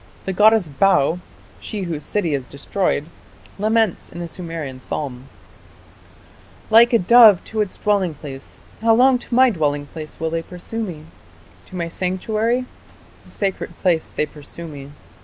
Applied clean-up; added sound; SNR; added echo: none; none; none; none.